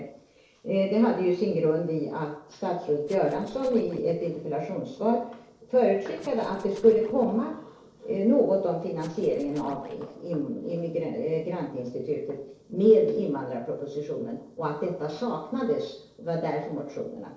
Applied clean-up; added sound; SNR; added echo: neural separator model SepFormer DNS4.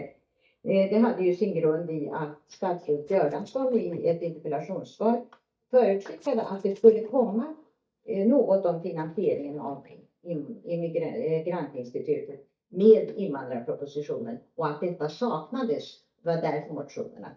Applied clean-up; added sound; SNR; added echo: neural mask model DeepFilterNet 3.